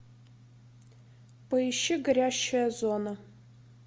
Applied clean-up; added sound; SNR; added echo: none; none; none; none.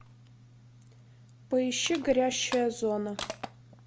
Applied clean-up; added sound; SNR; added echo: none; Crushing; 14 dB; none.